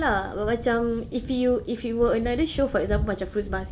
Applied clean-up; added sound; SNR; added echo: none; Thunder; 9 dB; none.